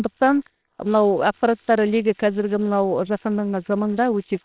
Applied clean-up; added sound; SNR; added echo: neural separator model SepFormer WHAMR!.